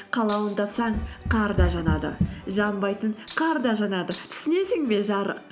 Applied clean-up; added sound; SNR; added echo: none; Rattle (instrument) + Run; 4 dB; none.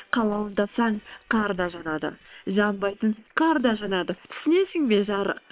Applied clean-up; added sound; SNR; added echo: neural separator model SepFormer WHAM!.